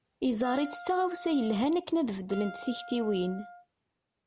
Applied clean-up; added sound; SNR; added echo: none; Wind instrument, woodwind instrument; 15 dB; none.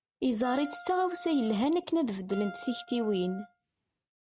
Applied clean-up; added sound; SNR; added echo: neural mask model RNNoise.